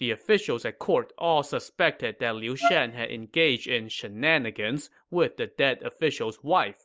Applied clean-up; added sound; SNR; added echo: none; Wind instrument, woodwind instrument; 2 dB; none.